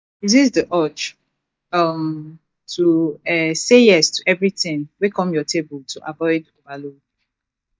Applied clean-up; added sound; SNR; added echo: neural mask model DeepFilterNet 3.